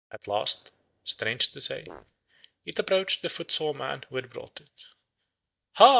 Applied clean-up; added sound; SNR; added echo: neural mask model DeepFilterNet 3.